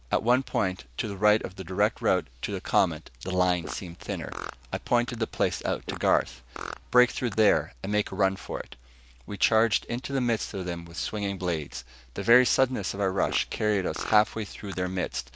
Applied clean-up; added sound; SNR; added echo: none; Fart; 15 dB; none.